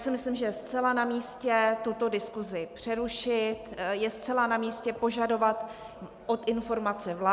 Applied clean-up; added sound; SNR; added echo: none; none; none; none.